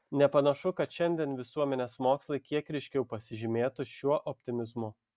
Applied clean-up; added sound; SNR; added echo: none; none; none; none.